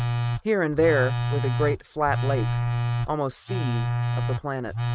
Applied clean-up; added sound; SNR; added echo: neural mask model RNNoise.